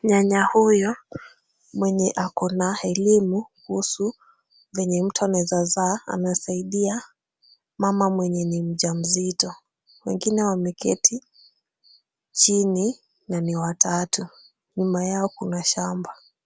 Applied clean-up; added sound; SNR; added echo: none; none; none; none.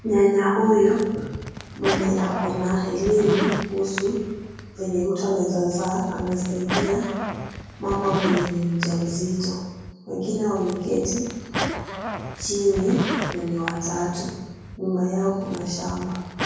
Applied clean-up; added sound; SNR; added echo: none; Zipper (clothing); 8 dB; reverberation time 1.3 s.